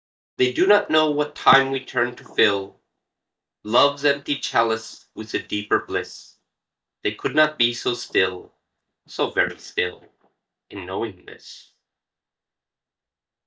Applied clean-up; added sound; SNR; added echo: neural mask model DeepFilterNet 3.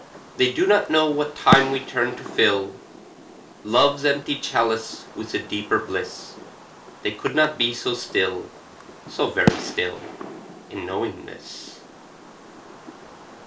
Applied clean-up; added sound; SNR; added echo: none; Fireworks; 8 dB; reverberation time 0.3 s.